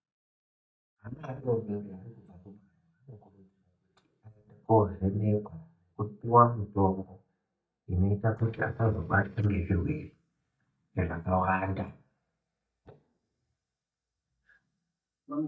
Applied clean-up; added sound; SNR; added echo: neural mask model DeepFilterNet 3.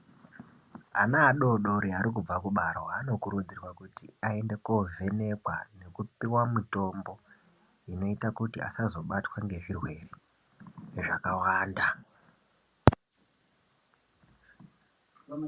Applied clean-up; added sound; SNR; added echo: none; none; none; none.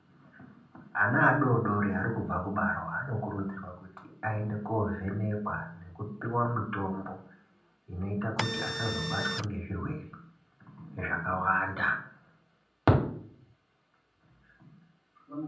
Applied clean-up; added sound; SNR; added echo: none; Printer; 2 dB; reverberation time 0.6 s.